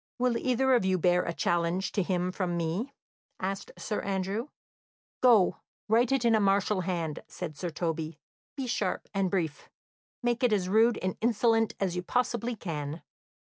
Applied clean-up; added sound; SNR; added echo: none; none; none; none.